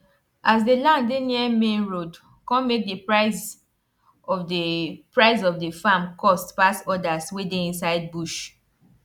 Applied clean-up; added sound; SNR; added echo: none; none; none; none.